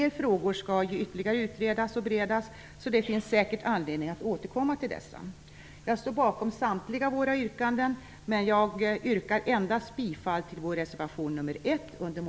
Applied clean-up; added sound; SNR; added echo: none; none; none; none.